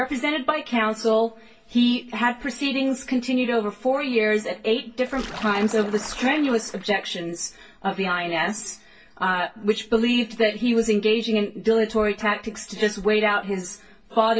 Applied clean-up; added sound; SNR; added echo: none; Splash, splatter; 15 dB; reverberation time 0.2 s.